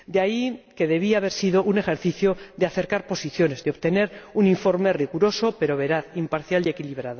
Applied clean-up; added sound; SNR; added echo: none; none; none; none.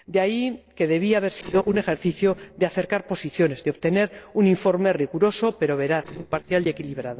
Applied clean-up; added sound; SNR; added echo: neural separator model SepFormer DNS4.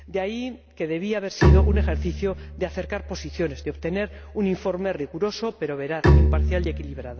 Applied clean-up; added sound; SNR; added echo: none; Bowed string instrument; -4 dB; none.